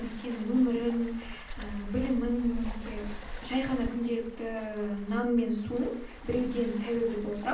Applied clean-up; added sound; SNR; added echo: none; Waves, surf; 10 dB; reverberation time 0.6 s.